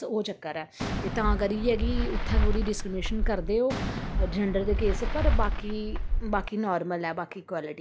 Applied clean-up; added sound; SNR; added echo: none; Fireworks; -3 dB; none.